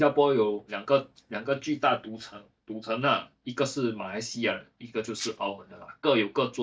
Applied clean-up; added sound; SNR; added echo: neural mask model DeepFilterNet 3.